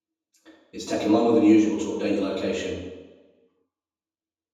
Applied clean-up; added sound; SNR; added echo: none; none; none; reverberation time 1.1 s.